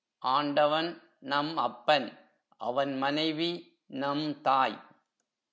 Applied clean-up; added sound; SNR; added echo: none; none; none; none.